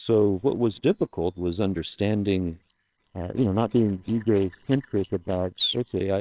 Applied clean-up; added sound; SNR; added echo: neural separator model SepFormer WHAMR!.